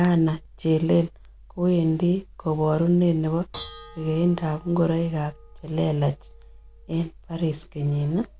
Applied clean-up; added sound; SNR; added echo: none; Dishes, pots, and pans / Bell; 20 dB; none.